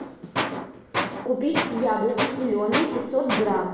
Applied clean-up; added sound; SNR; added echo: none; Tools; 4 dB; reverberation time 1.1 s.